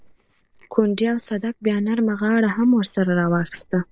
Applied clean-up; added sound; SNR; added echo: neural separator model SepFormer DNS4.